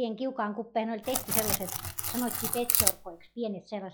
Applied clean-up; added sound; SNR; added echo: classical method log-MMSE.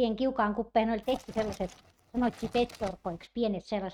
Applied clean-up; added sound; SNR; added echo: neural mask model RNNoise.